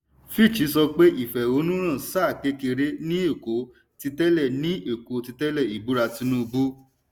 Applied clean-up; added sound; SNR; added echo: none; none; none; none.